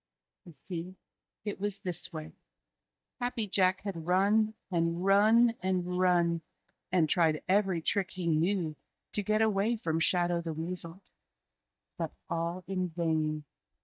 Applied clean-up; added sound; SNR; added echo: neural mask model DeepFilterNet 3.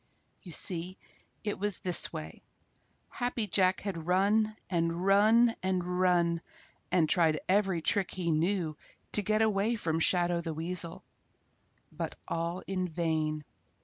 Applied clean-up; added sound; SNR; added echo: none; none; none; none.